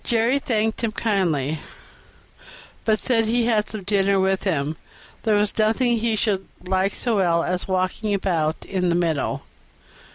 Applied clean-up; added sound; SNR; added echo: none; none; none; none.